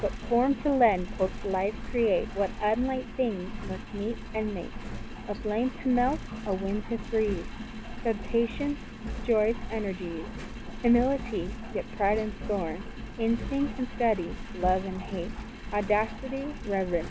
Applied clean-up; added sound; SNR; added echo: none; Engine; 8 dB; none.